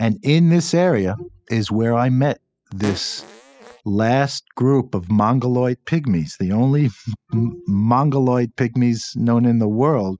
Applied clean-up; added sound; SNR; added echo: classical method spectral subtraction.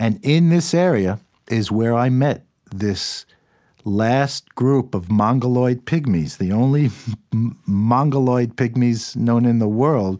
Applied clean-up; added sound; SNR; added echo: none; none; none; none.